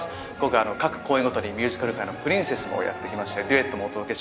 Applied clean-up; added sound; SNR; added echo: none; none; none; none.